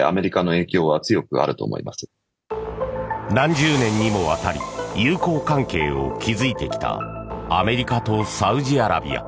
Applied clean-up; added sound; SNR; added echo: none; Plucked string instrument; 18 dB; none.